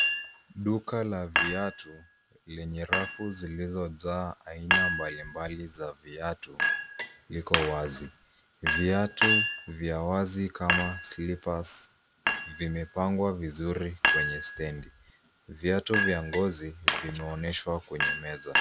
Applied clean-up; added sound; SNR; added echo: none; Chink, clink; -1 dB; none.